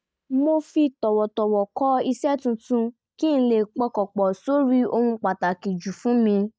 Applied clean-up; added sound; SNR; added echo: neural mask model DeepFilterNet 3.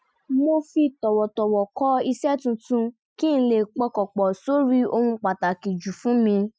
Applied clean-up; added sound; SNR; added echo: classical method Wiener filter.